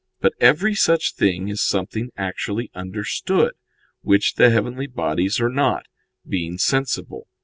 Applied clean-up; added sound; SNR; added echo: none; none; none; none.